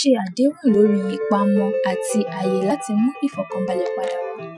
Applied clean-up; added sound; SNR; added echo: classical method Wiener filter.